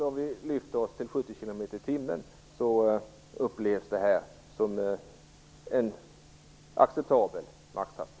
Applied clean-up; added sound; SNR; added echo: none; none; none; none.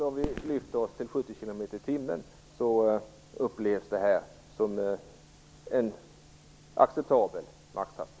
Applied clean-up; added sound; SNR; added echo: none; Fireworks; 13 dB; none.